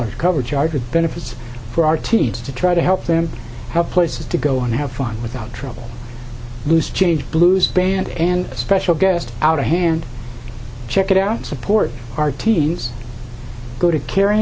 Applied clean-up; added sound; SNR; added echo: none; none; none; none.